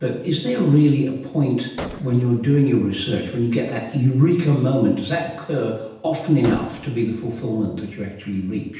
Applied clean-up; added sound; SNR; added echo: none; Gunshot, gunfire; 18 dB; reverberation time 0.9 s.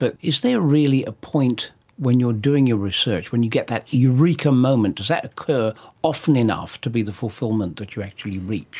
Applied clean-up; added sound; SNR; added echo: none; none; none; none.